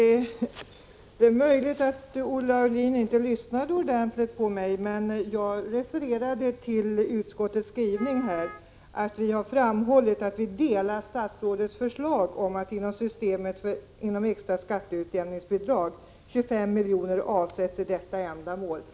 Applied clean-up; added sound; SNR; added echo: none; Wind instrument, woodwind instrument; 17 dB; none.